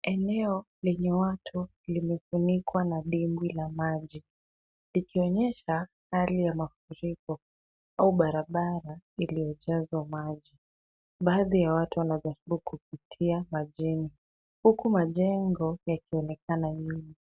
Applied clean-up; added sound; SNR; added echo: none; none; none; none.